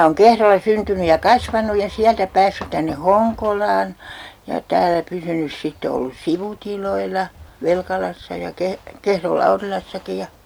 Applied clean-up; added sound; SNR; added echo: none; none; none; none.